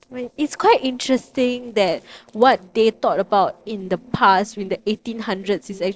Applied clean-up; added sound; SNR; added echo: neural separator model SepFormer DNS4.